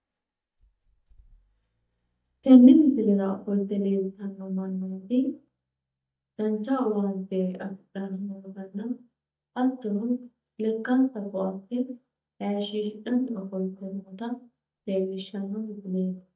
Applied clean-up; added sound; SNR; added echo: neural mask model DeepFilterNet 3.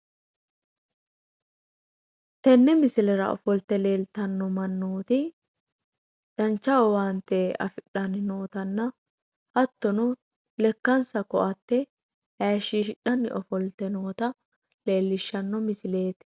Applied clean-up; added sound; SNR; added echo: none; none; none; none.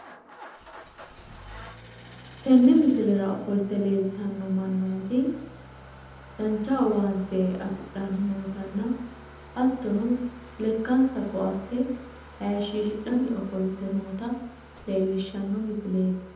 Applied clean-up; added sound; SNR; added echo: none; Idling / Engine starting; 19 dB; reverberation time 0.8 s.